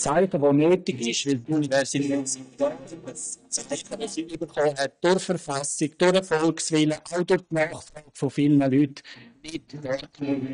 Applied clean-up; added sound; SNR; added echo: neural mask model DeepFilterNet 3.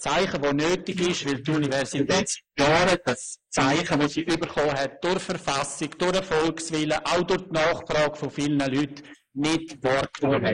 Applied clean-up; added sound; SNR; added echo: neural mask model Resemble Enhance denoiser.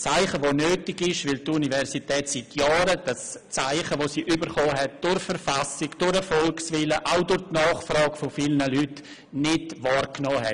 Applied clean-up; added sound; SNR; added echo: none; none; none; none.